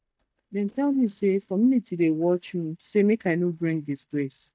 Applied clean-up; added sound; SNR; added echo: neural mask model DeepFilterNet 3.